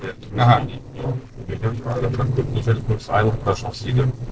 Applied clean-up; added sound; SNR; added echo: neural separator model SepFormer DNS4.